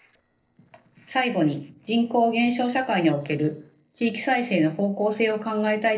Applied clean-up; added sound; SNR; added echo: neural separator model SepFormer DNS4.